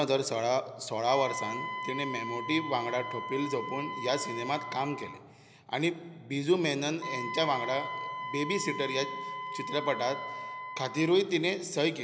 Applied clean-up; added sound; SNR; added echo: none; Wind instrument, woodwind instrument; 8 dB; none.